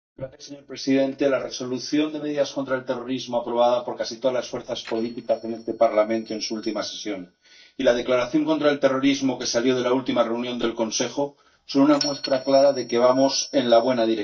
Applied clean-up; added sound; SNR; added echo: neural mask model DeepFilterNet 3.